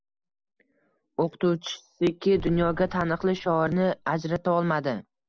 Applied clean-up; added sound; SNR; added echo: none; Boom; 15 dB; none.